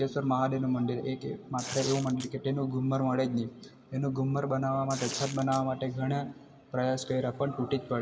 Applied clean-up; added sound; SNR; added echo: none; Tearing; 9 dB; reverberation time 1.6 s.